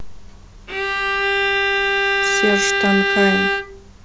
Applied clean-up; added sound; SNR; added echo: none; Bowed string instrument; -5 dB; none.